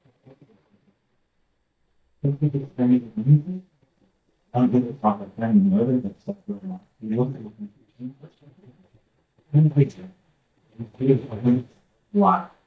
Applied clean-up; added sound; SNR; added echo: neural mask model DeepFilterNet 3.